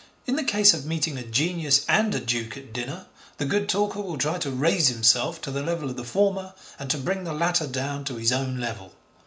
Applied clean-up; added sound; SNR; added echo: none; none; none; none.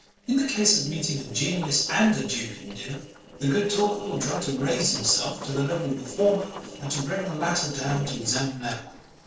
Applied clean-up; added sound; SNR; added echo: neural separator model SepFormer DNS4.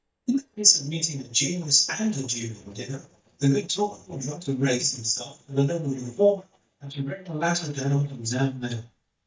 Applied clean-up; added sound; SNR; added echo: neural mask model DeepFilterNet 3.